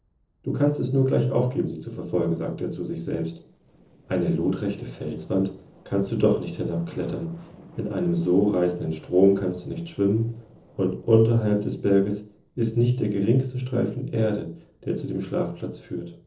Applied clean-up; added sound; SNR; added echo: neural separator model SepFormer DNS4.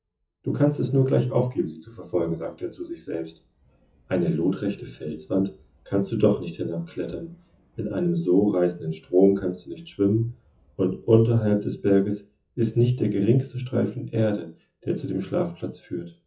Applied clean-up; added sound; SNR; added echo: classical method WPE with log-MMSE.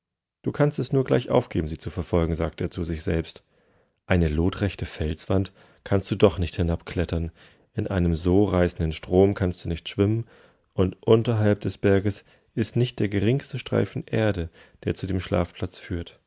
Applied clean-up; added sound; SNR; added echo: none; none; none; none.